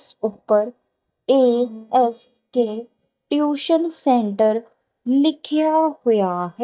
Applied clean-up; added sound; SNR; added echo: neural mask model DeepFilterNet 3.